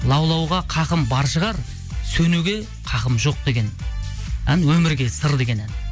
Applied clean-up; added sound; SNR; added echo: none; none; none; none.